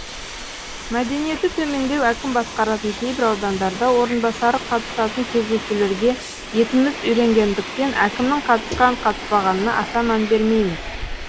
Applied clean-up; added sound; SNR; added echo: none; Subway, metro, underground; 10 dB; none.